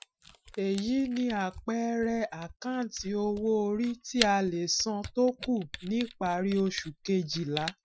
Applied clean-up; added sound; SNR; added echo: classical method Wiener filter.